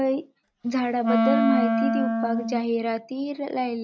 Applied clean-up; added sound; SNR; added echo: neural mask model RNNoise.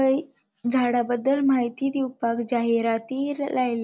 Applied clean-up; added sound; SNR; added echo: none; none; none; none.